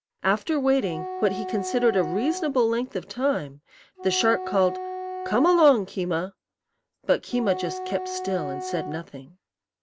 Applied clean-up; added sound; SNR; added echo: none; Wind instrument, woodwind instrument; 9 dB; none.